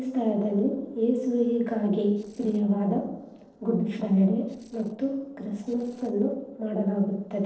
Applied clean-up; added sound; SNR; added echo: neural separator model SepFormer DNS4.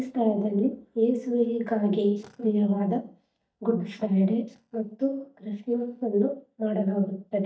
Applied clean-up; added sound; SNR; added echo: neural mask model DeepFilterNet 3.